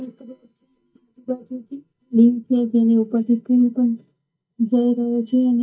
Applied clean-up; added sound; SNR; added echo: neural mask model DeepFilterNet 3.